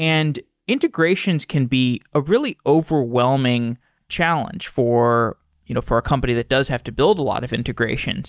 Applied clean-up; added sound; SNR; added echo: neural mask model DeepFilterNet 3.